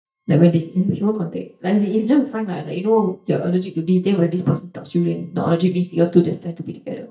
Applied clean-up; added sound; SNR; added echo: neural mask model DeepFilterNet 3.